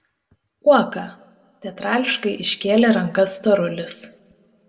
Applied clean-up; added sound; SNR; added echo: none; none; none; reverberation time 0.9 s.